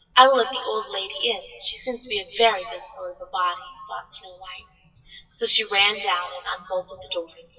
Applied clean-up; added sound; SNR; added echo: classical method WPE with log-MMSE.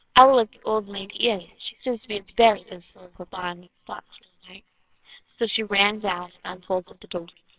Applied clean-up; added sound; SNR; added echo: neural separator model SepFormer WHAMR!.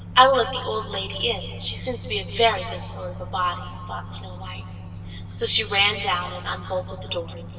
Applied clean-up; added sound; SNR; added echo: none; Microwave oven; 10 dB; reverberation time 2.0 s.